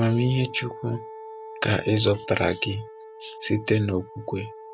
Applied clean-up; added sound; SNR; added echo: none; Wind instrument, woodwind instrument; 15 dB; none.